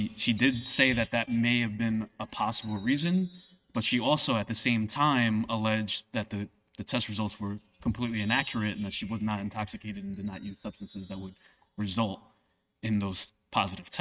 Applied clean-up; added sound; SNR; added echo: neural mask model RNNoise.